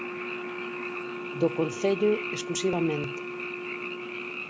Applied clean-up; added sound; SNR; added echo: none; Wind instrument, woodwind instrument + Frog; 4 dB; none.